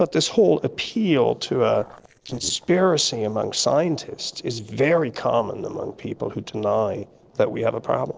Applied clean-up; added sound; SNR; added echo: neural separator model SepFormer DNS4.